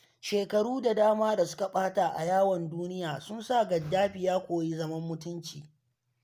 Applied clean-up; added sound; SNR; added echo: none; none; none; none.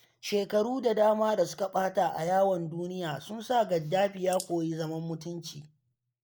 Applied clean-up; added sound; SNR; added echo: neural mask model Resemble Enhance denoiser.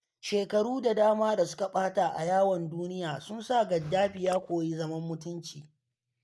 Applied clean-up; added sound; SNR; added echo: neural mask model DeepFilterNet 3.